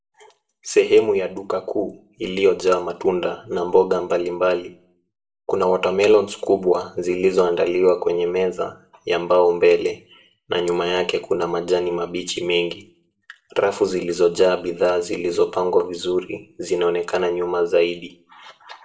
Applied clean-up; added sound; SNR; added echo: none; none; none; reverberation time 0.3 s.